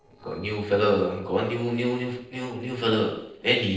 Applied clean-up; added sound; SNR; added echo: neural separator model SepFormer DNS4.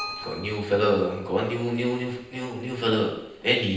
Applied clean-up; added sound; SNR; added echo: none; Keyboard (musical); 17 dB; reverberation time 0.9 s.